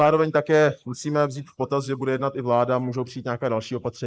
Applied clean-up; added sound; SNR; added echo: neural mask model Resemble Enhance denoiser.